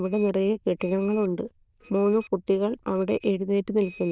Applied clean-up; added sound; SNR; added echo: neural diffusion model UNIVERSE++.